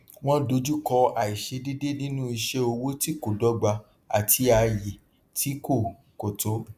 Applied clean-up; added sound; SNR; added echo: none; none; none; none.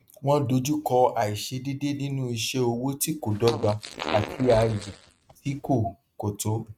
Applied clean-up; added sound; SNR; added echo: neural mask model RNNoise.